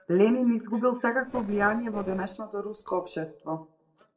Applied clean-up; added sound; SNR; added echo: neural separator model SepFormer DNS4.